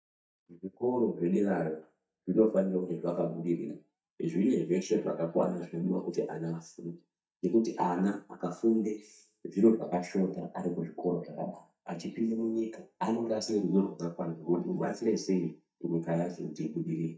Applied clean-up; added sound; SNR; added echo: neural mask model DeepFilterNet 3.